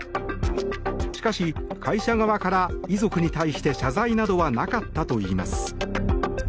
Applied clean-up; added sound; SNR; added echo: none; none; none; none.